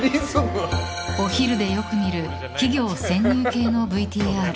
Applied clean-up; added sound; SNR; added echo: none; none; none; none.